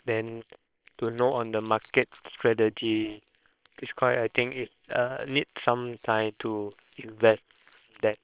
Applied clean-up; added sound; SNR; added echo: neural separator model SepFormer WHAM!.